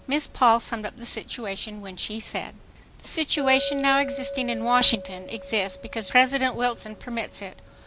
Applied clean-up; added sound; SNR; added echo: none; Chink, clink; 13 dB; none.